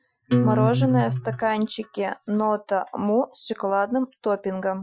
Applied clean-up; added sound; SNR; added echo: classical method Wiener filter.